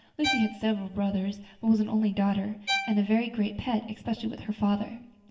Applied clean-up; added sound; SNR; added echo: none; Bowed string instrument; 7 dB; reverberation time 0.9 s.